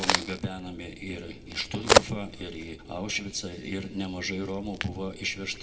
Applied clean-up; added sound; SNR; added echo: none; Crack; -3 dB; reverberation time 1.0 s.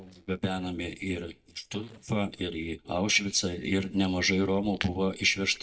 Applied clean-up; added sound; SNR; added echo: neural mask model DeepFilterNet 3.